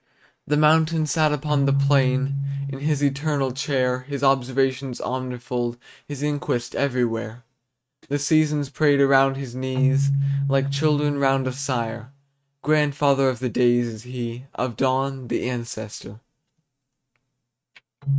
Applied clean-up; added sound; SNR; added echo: neural mask model RNNoise.